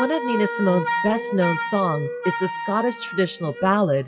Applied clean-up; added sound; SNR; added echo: classical method WPE with log-MMSE.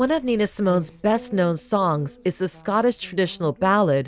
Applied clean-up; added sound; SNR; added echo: none; none; none; none.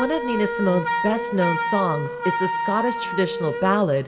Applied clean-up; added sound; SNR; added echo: none; Wind instrument, woodwind instrument; 3 dB; reverberation time 0.8 s.